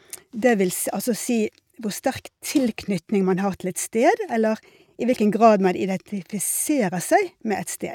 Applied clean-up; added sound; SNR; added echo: neural mask model RNNoise.